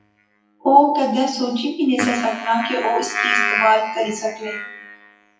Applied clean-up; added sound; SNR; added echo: classical method WPE with log-MMSE.